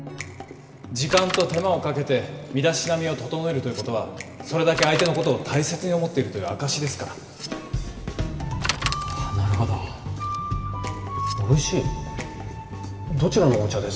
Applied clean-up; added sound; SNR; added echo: none; Bicycle; 11 dB; reverberation time 2.3 s.